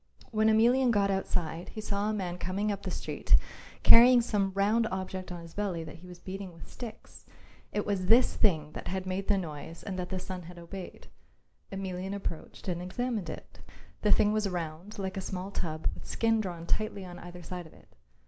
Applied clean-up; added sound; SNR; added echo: none; none; none; none.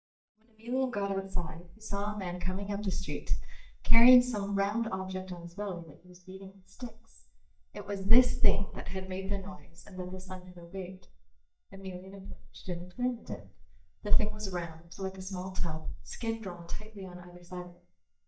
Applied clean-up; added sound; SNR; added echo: neural mask model DeepFilterNet 3.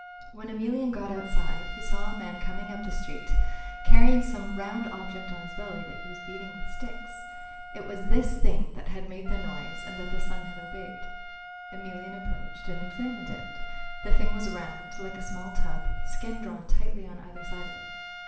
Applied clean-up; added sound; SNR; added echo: none; Trumpet; 18 dB; reverberation time 0.8 s.